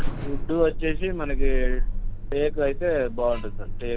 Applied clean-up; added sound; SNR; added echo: none; Alarm; -3 dB; none.